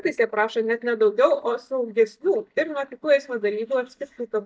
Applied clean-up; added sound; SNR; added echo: neural mask model DeepFilterNet 3.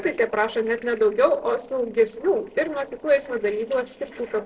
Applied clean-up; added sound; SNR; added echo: neural separator model SepFormer DNS4.